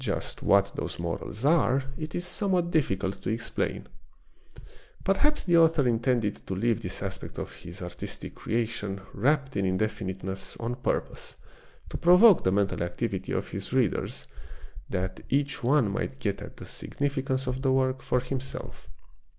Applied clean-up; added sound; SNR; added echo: none; none; none; none.